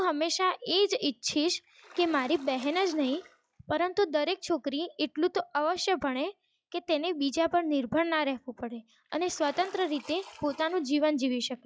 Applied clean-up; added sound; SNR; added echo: classical method log-MMSE.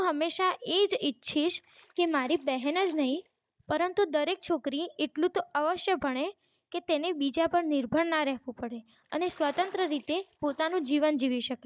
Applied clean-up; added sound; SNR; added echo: neural mask model DeepFilterNet 3.